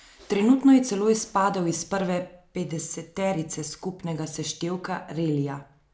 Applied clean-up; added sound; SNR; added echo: none; none; none; none.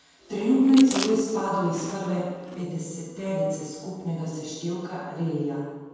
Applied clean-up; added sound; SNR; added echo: none; Chewing, mastication; 13 dB; reverberation time 1.2 s.